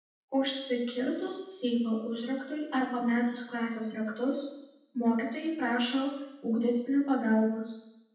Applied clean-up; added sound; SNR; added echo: none; none; none; reverberation time 0.9 s.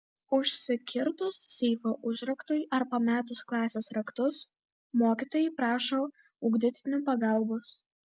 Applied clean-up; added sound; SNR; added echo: none; none; none; none.